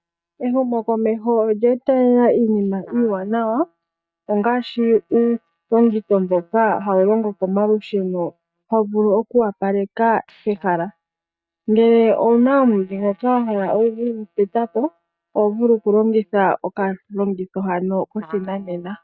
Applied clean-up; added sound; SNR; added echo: neural mask model DeepFilterNet 3.